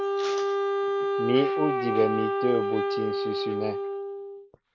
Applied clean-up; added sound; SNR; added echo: none; Wind instrument, woodwind instrument; -3 dB; none.